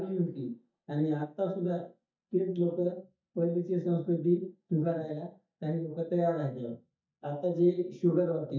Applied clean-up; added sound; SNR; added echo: neural mask model DeepFilterNet 3.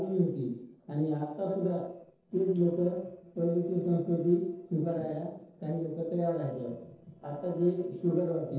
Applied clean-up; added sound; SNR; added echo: neural separator model SepFormer DNS4.